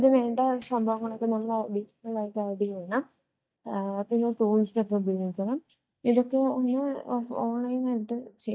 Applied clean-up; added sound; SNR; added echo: neural mask model DeepFilterNet 3.